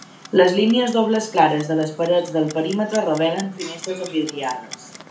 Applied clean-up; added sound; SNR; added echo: none; Clock; 20 dB; reverberation time 0.4 s.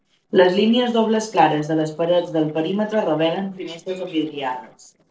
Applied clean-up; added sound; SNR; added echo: neural separator model SepFormer DNS4.